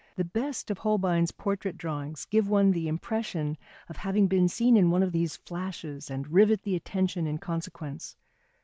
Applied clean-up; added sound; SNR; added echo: none; none; none; none.